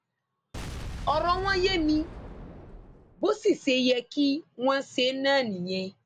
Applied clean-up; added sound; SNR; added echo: none; Boom; 12 dB; none.